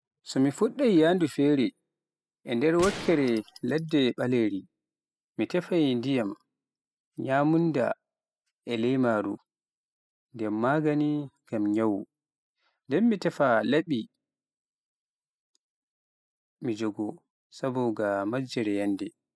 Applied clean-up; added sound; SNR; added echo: classical method spectral subtraction.